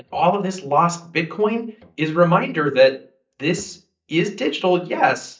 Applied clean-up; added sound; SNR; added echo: neural mask model DeepFilterNet 3.